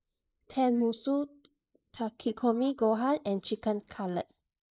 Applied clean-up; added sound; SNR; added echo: neural mask model Resemble Enhance denoiser.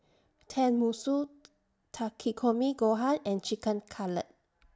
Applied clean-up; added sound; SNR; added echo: none; none; none; none.